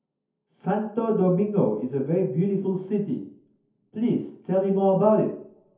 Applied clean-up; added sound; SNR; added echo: none; none; none; reverberation time 0.5 s.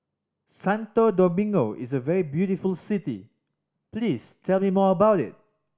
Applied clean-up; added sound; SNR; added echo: none; none; none; none.